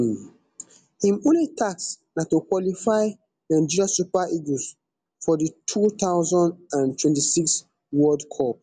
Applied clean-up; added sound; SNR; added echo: none; none; none; none.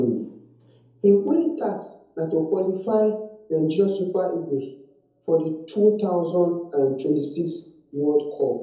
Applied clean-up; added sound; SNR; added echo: none; none; none; reverberation time 0.7 s.